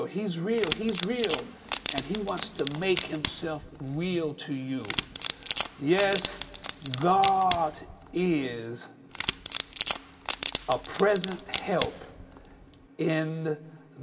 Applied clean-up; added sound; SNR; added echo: none; Wood; -2 dB; reverberation time 1.4 s.